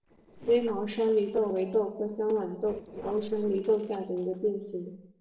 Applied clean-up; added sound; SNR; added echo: neural separator model SepFormer DNS4.